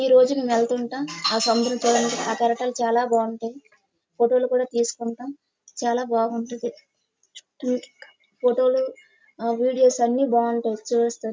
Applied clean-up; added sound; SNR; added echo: none; none; none; none.